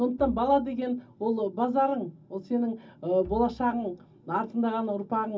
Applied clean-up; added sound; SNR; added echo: none; Bowed string instrument; 19 dB; reverberation time 0.4 s.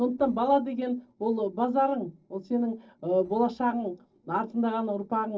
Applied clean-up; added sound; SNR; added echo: neural separator model SepFormer DNS4.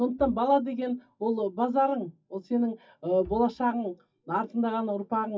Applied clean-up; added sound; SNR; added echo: classical method WPE with log-MMSE.